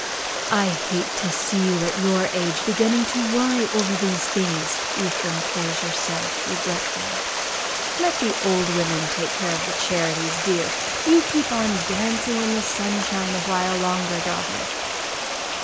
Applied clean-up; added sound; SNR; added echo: none; Stream; 1 dB; none.